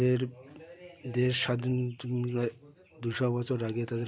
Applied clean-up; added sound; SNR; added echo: none; none; none; none.